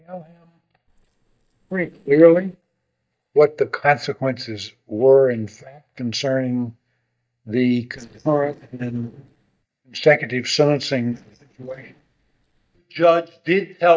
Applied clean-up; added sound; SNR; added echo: neural mask model DeepFilterNet 3.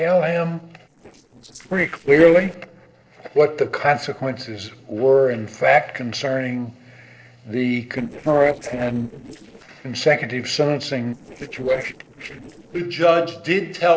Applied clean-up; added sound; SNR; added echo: neural separator model SepFormer DNS4.